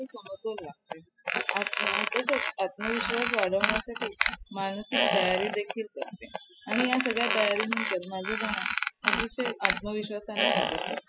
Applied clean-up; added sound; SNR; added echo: classical method spectral subtraction.